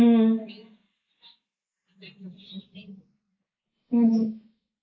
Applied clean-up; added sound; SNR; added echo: neural mask model Resemble Enhance denoiser.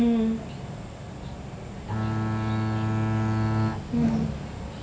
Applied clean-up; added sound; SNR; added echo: none; Bowed string instrument; -3 dB; none.